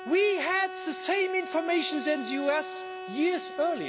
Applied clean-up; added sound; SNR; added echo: none; Bowed string instrument; 10 dB; none.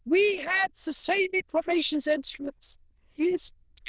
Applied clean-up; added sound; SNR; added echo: neural diffusion model UNIVERSE++.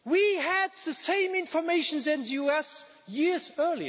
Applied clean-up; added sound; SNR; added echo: none; none; none; none.